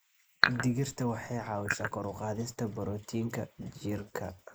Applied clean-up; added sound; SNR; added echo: neural mask model Resemble Enhance denoiser.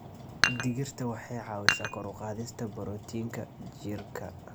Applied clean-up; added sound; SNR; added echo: none; Dishes, pots, and pans; -4 dB; none.